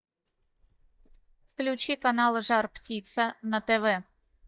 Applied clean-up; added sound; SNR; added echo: neural mask model DeepFilterNet 3.